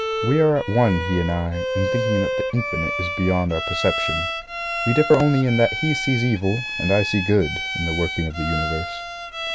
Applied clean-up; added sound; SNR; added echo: none; Bowed string instrument; 5 dB; none.